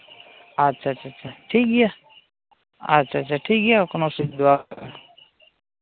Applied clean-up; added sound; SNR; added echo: none; none; none; none.